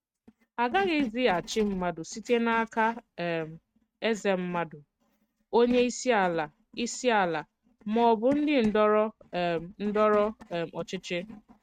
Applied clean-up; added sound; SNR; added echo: neural mask model RNNoise.